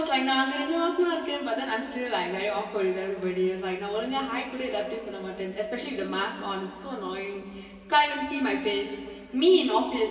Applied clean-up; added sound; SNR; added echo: none; none; none; reverberation time 2.5 s.